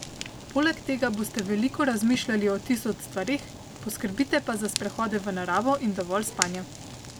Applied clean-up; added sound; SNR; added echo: none; Fire; 11 dB; none.